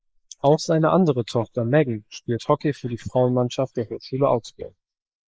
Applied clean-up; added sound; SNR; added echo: neural mask model Resemble Enhance denoiser.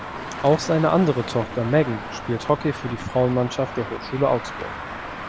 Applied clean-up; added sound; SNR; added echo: none; Traffic noise, roadway noise; 10 dB; none.